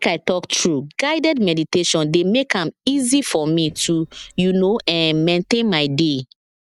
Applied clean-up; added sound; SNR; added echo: neural mask model DeepFilterNet 3.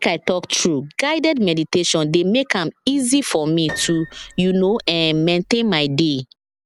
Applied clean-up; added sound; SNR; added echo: none; Piano; 18 dB; none.